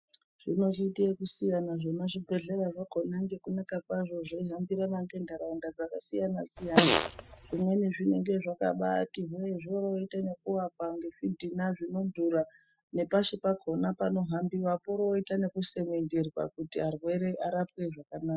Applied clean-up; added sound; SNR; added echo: classical method spectral subtraction.